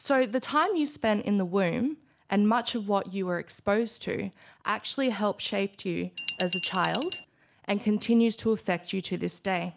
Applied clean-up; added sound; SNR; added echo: none; Glass; 8 dB; none.